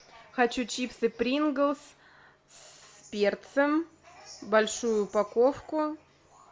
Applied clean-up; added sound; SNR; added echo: none; none; none; none.